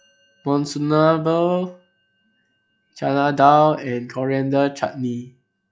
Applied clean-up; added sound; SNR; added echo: classical method log-MMSE.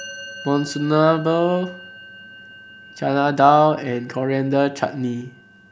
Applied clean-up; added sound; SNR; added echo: none; Musical instrument; 19 dB; none.